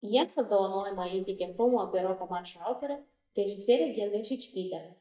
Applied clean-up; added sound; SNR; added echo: neural mask model DeepFilterNet 3.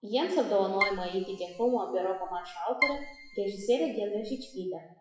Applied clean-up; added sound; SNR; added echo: classical method WPE with log-MMSE.